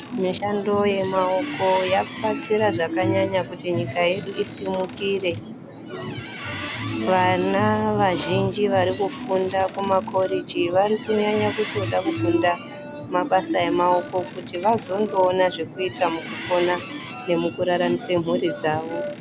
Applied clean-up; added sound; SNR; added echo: none; Fixed-wing aircraft, airplane + Squeak; 13 dB; none.